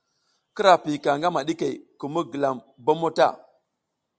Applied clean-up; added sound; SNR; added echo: none; none; none; none.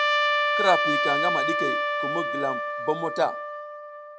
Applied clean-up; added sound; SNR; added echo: none; Trumpet; -3 dB; none.